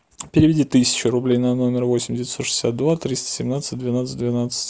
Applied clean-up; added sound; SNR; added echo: none; none; none; none.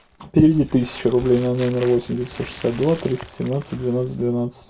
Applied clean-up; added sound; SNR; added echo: none; Crumpling, crinkling; 19 dB; reverberation time 0.1 s.